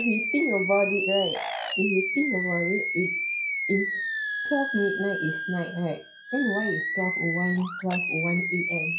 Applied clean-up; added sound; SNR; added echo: classical method WPE with log-MMSE.